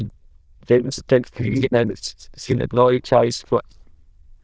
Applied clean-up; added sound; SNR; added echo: neural diffusion model UNIVERSE++.